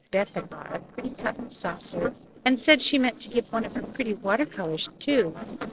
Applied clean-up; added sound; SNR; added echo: neural separator model SepFormer DNS4.